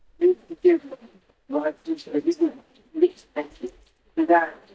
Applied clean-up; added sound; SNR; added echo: neural mask model DeepFilterNet 3.